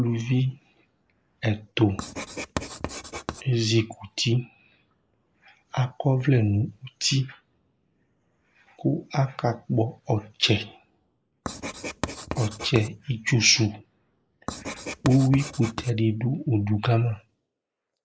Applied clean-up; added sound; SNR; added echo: neural mask model Resemble Enhance denoiser.